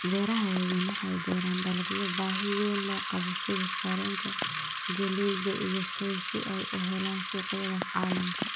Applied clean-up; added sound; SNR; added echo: none; Bicycle; 3 dB; none.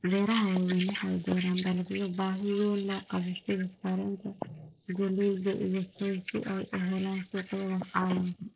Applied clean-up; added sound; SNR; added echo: neural mask model Resemble Enhance denoiser.